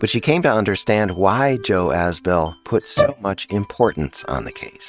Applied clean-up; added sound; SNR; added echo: neural mask model RNNoise.